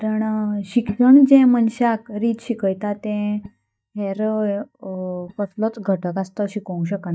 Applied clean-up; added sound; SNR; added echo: neural mask model DeepFilterNet 3.